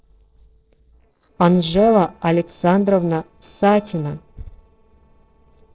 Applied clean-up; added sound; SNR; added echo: neural separator model SepFormer DNS4.